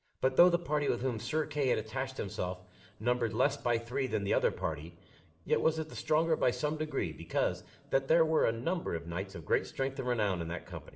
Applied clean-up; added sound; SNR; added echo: none; none; none; reverberation time 1.4 s.